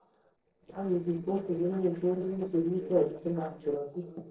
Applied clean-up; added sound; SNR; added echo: neural separator model SepFormer DNS4.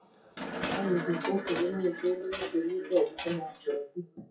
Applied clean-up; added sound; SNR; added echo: classical method WPE with log-MMSE.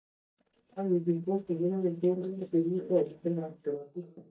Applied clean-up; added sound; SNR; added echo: neural mask model DeepFilterNet 3.